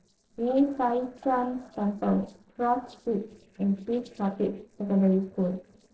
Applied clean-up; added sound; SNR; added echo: neural separator model SepFormer DNS4.